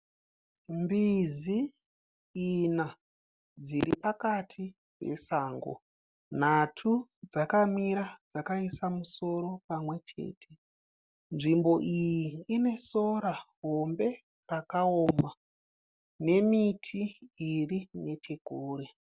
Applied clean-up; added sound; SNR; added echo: none; none; none; none.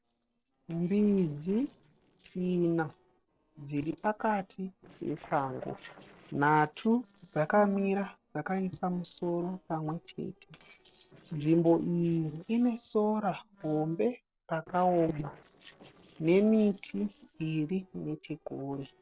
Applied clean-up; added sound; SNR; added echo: neural separator model SepFormer DNS4.